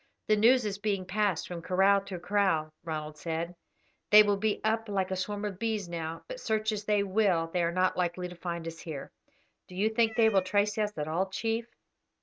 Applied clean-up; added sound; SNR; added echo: neural mask model RNNoise.